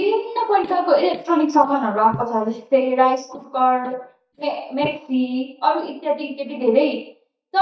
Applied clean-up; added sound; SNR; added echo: neural mask model DeepFilterNet 3.